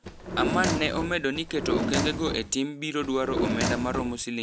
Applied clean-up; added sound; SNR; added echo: none; Drawer open or close; 1 dB; none.